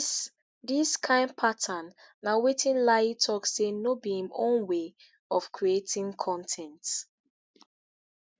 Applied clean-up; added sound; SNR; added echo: none; none; none; none.